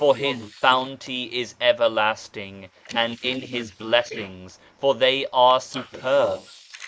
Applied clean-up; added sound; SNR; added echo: neural mask model Resemble Enhance denoiser.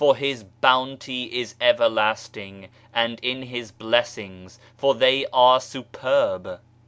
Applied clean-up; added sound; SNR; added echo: none; none; none; none.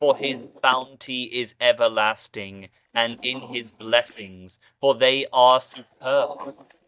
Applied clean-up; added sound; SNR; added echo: neural mask model DeepFilterNet 3.